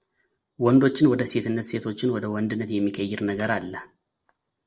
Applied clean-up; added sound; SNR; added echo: neural separator model SepFormer DNS4.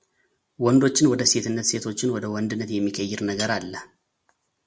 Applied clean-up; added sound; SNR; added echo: none; Cutlery, silverware; 14 dB; none.